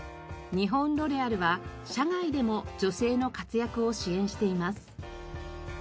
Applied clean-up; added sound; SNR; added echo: none; none; none; none.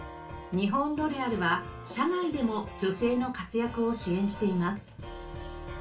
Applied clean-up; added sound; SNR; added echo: none; none; none; reverberation time 0.3 s.